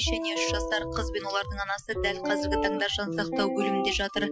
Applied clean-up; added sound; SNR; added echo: classical method Wiener filter.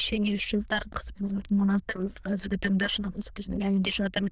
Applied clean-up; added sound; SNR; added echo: neural diffusion model UNIVERSE++.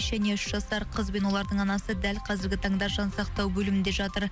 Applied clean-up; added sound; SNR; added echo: none; none; none; none.